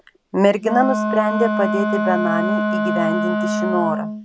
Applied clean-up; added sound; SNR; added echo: none; Wind instrument, woodwind instrument; 0 dB; none.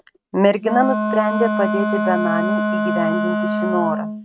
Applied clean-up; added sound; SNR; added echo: neural mask model RNNoise.